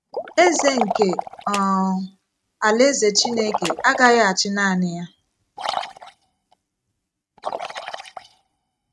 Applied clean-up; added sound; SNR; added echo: neural mask model RNNoise.